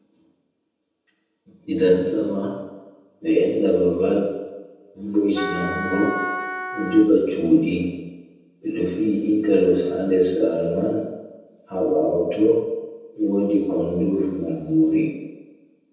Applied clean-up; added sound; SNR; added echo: none; Wind instrument, woodwind instrument; 7 dB; reverberation time 1.1 s.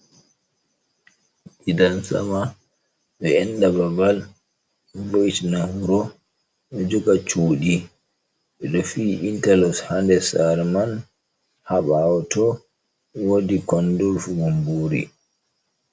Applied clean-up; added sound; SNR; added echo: none; none; none; none.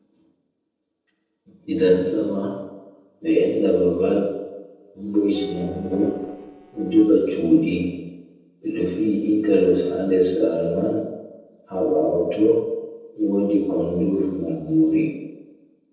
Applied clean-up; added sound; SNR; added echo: neural separator model SepFormer DNS4.